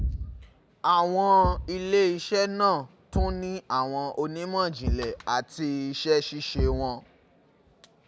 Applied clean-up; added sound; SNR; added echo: none; Thump, thud; 8 dB; none.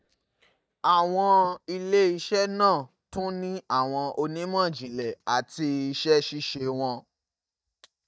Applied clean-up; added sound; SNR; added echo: neural mask model DeepFilterNet 3.